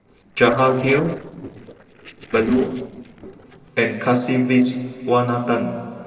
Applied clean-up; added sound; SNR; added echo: neural separator model SepFormer DNS4.